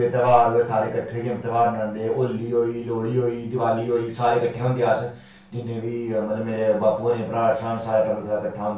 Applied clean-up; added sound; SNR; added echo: none; none; none; reverberation time 0.3 s.